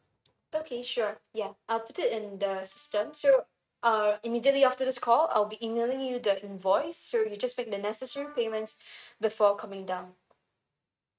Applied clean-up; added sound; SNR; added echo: neural mask model RNNoise.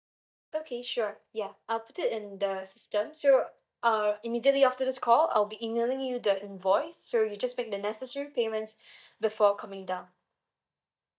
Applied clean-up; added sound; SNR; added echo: neural mask model DeepFilterNet 3.